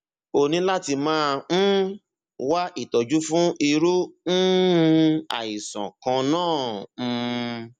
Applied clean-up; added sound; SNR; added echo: none; none; none; none.